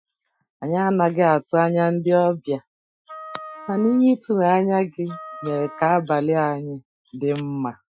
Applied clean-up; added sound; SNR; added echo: classical method Wiener filter.